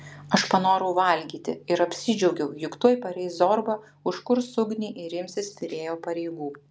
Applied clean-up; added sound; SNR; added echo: none; none; none; none.